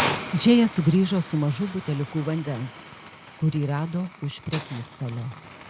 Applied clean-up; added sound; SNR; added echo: none; Hiss; 11 dB; none.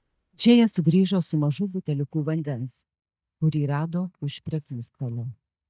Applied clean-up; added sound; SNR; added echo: neural mask model DeepFilterNet 3.